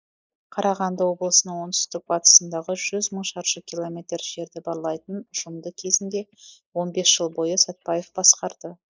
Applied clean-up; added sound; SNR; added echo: neural mask model Resemble Enhance denoiser.